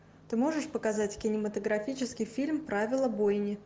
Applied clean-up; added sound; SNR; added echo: none; none; none; none.